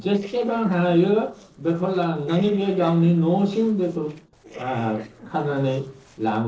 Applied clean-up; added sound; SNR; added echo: neural separator model SepFormer DNS4.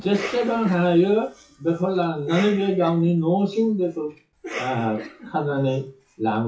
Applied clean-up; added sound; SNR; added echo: classical method WPE with log-MMSE.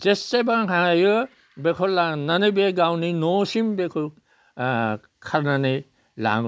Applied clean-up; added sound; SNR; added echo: none; none; none; none.